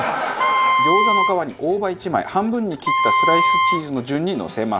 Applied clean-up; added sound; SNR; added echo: none; Wind instrument, woodwind instrument; -3 dB; none.